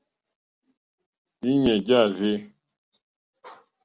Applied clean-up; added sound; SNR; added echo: none; none; none; none.